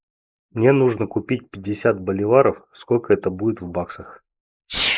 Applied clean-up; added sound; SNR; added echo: neural mask model Resemble Enhance denoiser.